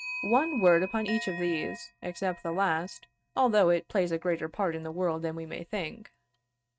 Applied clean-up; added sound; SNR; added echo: neural mask model RNNoise.